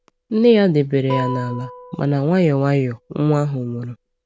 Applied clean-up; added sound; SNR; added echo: none; Guitar; 16 dB; none.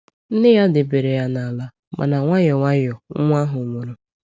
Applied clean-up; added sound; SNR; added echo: none; none; none; none.